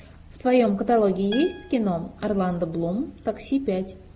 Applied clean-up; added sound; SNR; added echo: none; Acoustic guitar; 18 dB; none.